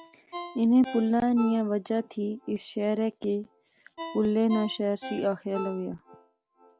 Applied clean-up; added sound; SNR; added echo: none; Ringtone; 16 dB; none.